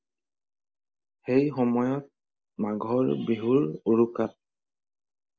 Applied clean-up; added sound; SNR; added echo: none; none; none; none.